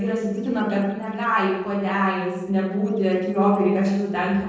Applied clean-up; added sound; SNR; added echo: neural separator model SepFormer DNS4.